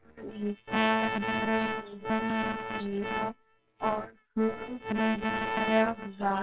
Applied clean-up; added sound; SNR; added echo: neural separator model SepFormer WHAMR!.